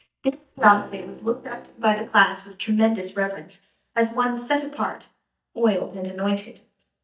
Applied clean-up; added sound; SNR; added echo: neural mask model DeepFilterNet 3.